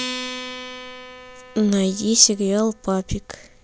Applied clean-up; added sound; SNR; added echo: none; Acoustic guitar; 13 dB; none.